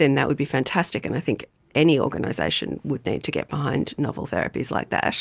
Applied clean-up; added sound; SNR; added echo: none; none; none; none.